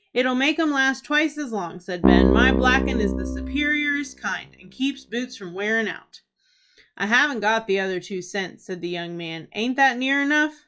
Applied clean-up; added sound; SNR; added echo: classical method log-MMSE.